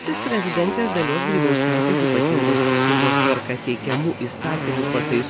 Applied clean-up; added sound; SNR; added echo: none; Motorcycle; -3 dB; none.